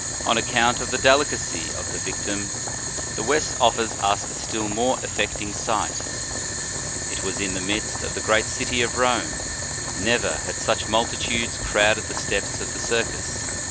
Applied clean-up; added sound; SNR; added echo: none; Boiling; 2 dB; none.